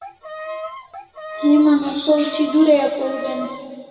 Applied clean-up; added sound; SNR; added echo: none; Bowed string instrument; 13 dB; reverberation time 2.3 s.